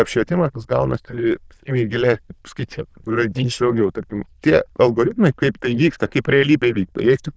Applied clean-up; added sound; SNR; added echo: neural diffusion model UNIVERSE++.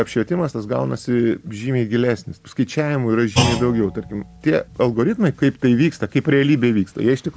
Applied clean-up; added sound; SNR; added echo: none; Thump, thud; 11 dB; none.